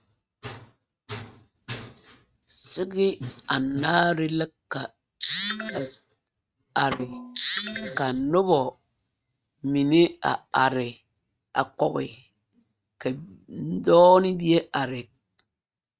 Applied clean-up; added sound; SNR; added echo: neural mask model RNNoise.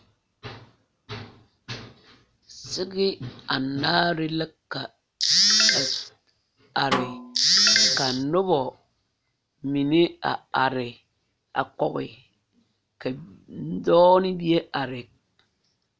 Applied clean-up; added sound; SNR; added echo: none; Snare drum; 8 dB; none.